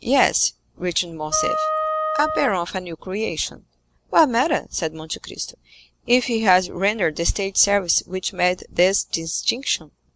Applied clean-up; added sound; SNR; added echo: none; Wind instrument, woodwind instrument; 3 dB; none.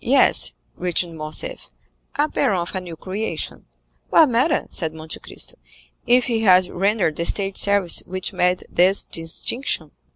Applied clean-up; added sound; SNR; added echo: none; none; none; none.